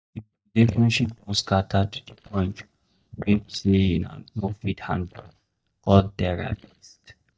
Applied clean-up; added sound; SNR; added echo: neural mask model DeepFilterNet 3.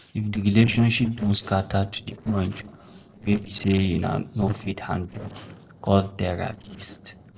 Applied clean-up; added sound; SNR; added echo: neural separator model SepFormer DNS4.